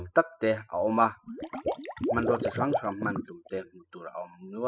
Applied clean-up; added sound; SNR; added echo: classical method spectral subtraction.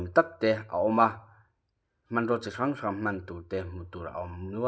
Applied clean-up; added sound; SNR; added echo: none; none; none; none.